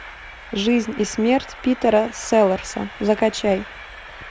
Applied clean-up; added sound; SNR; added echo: none; Train; 17 dB; none.